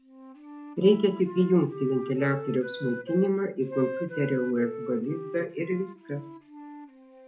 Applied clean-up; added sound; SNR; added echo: none; Wind instrument, woodwind instrument; 12 dB; reverberation time 0.3 s.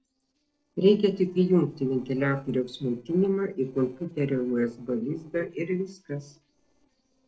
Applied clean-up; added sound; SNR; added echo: neural separator model SepFormer DNS4.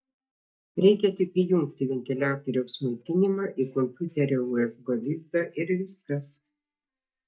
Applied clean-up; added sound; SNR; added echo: neural mask model DeepFilterNet 3.